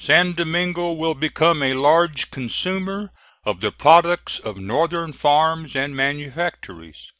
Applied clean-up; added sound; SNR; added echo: none; none; none; none.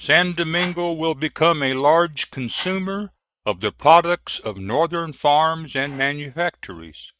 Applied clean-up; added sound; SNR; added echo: neural mask model RNNoise.